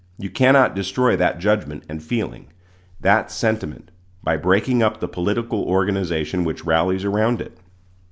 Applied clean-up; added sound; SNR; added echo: none; none; none; none.